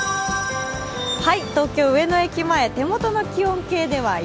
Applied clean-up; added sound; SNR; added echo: none; none; none; none.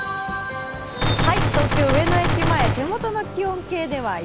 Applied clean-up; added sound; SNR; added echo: none; Gunshot, gunfire; -2 dB; none.